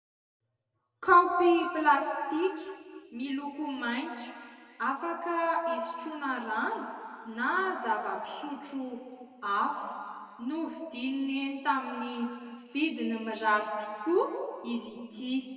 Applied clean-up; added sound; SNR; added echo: none; none; none; reverberation time 2.3 s.